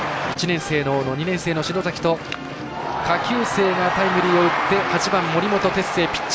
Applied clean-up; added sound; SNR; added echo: none; none; none; none.